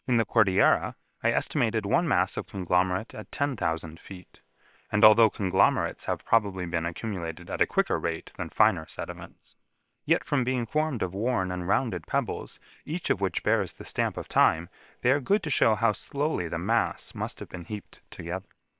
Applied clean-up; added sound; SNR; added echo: neural separator model SepFormer WHAM!.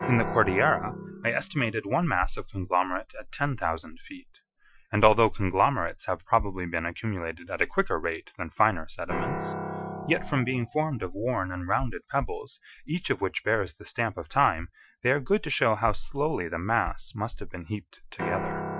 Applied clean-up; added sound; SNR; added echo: classical method Wiener filter.